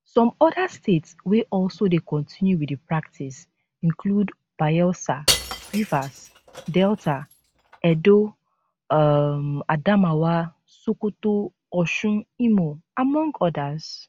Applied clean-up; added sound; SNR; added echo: none; Shatter / Crushing; 8 dB; none.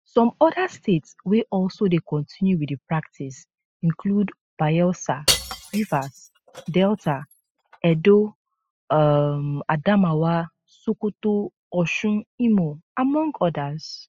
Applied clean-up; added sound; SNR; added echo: classical method spectral subtraction.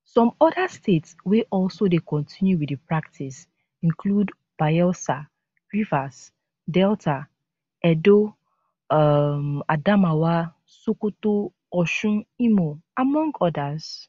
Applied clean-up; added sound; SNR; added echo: none; none; none; none.